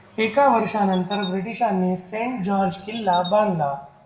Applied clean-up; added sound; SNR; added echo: none; Chirp, tweet; 19 dB; reverberation time 0.8 s.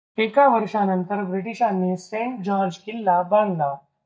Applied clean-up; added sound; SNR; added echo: neural mask model DeepFilterNet 3.